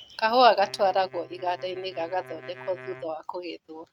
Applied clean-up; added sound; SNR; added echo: neural mask model RNNoise.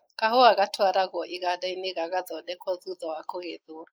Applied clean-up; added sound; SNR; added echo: neural mask model Resemble Enhance denoiser.